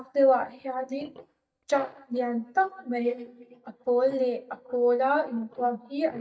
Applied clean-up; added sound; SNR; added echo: neural mask model DeepFilterNet 3.